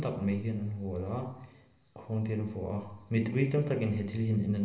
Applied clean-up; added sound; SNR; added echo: none; none; none; reverberation time 0.9 s.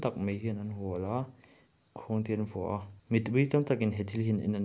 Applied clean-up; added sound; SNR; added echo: none; none; none; none.